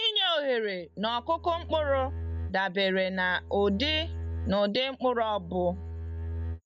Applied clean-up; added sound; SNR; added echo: none; Bowed string instrument; 8 dB; none.